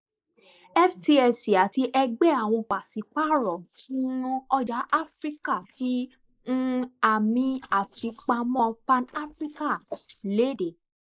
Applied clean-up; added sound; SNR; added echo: neural mask model Resemble Enhance denoiser.